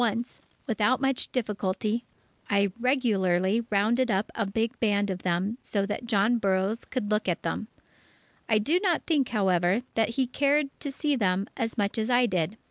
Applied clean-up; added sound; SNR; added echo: none; none; none; none.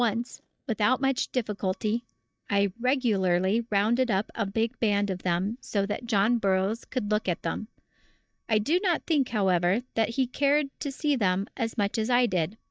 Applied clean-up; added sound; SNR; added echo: neural mask model DeepFilterNet 3.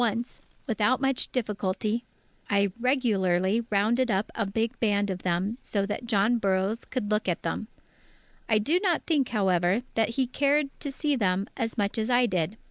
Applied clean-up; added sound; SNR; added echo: neural mask model Resemble Enhance denoiser.